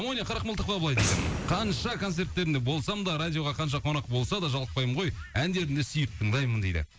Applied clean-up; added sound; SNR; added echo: none; Boom; 7 dB; none.